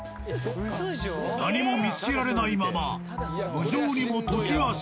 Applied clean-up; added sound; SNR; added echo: none; Wind instrument, woodwind instrument + Applause; 20 dB; none.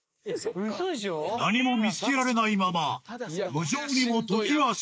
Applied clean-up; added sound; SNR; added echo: neural mask model Resemble Enhance denoiser.